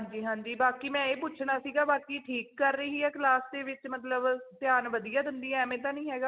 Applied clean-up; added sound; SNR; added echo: none; none; none; none.